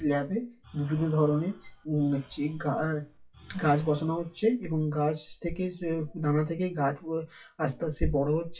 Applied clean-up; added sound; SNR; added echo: classical method WPE with log-MMSE.